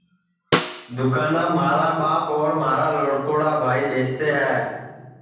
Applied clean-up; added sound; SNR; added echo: none; Snare drum; 6 dB; reverberation time 1.1 s.